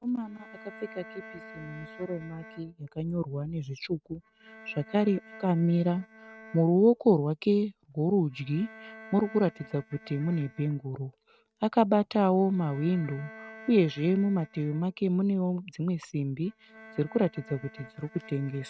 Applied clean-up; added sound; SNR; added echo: neural mask model RNNoise.